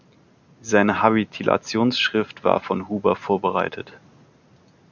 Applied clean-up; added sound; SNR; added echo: none; none; none; none.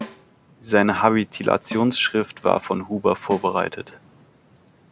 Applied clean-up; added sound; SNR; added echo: none; Snare drum; 19 dB; none.